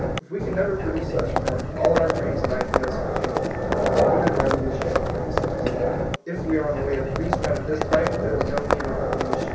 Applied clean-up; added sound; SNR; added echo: none; Livestock, farm animals, working animals; -4 dB; reverberation time 0.6 s.